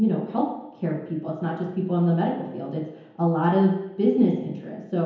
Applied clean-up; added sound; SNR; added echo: none; none; none; reverberation time 1.0 s.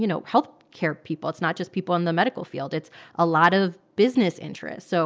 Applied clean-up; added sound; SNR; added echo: none; none; none; none.